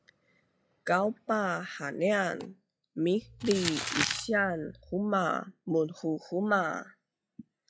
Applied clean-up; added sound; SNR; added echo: classical method log-MMSE.